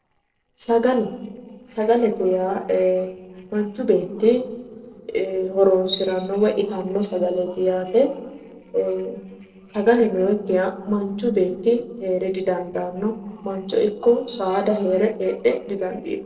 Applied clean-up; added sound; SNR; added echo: neural separator model SepFormer DNS4.